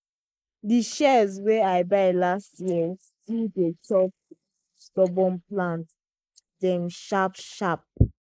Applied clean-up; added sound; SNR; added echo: neural mask model Resemble Enhance denoiser.